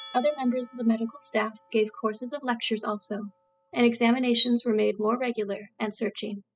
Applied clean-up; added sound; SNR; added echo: classical method spectral subtraction.